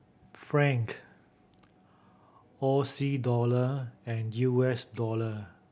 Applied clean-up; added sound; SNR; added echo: none; none; none; none.